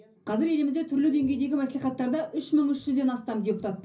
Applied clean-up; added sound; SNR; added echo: none; none; none; reverberation time 0.5 s.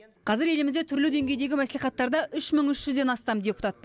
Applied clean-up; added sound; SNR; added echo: none; none; none; none.